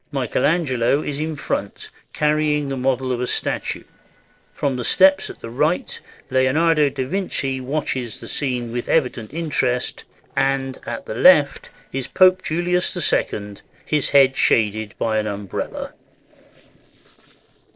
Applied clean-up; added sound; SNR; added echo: neural separator model SepFormer DNS4.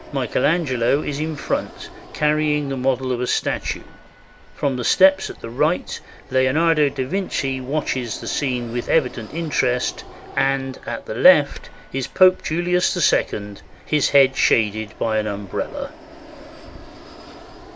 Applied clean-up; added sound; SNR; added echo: none; Fixed-wing aircraft, airplane; 18 dB; none.